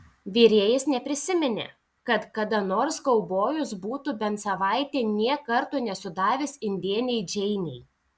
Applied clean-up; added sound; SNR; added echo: none; none; none; none.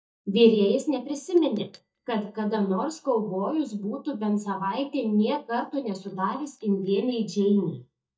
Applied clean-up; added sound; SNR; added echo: neural mask model DeepFilterNet 3.